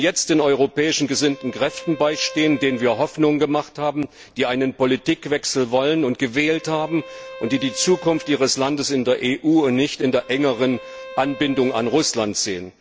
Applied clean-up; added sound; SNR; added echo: none; Bowed string instrument; 18 dB; none.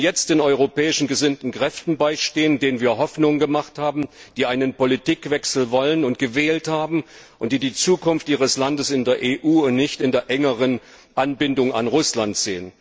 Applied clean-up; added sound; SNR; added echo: none; none; none; none.